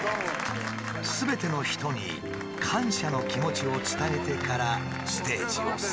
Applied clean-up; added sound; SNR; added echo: none; none; none; none.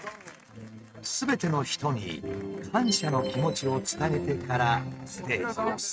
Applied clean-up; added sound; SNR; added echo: neural mask model RNNoise.